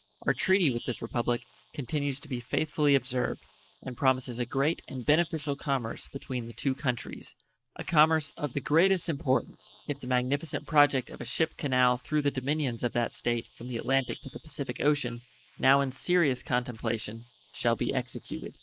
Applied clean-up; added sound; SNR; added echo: neural mask model Resemble Enhance denoiser.